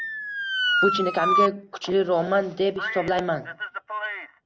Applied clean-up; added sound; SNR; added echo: none; Motor vehicle (road) / Siren; 2 dB; none.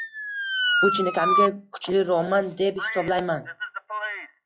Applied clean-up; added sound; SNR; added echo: classical method log-MMSE.